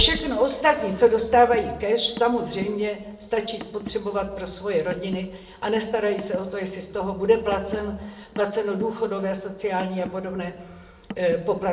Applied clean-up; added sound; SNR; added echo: none; Car; 17 dB; reverberation time 0.7 s.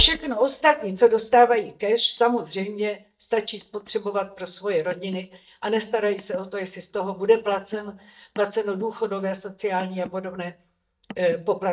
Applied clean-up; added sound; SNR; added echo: neural mask model DeepFilterNet 3.